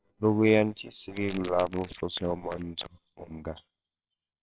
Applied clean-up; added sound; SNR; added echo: neural separator model SepFormer WHAMR!.